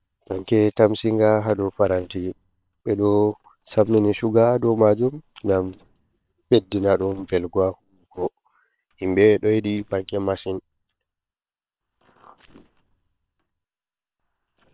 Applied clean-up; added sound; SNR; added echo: neural separator model SepFormer WHAM!.